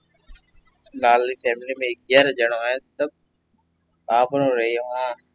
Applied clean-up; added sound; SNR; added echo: classical method spectral subtraction.